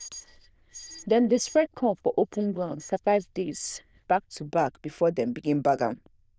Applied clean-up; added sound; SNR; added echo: neural diffusion model UNIVERSE++.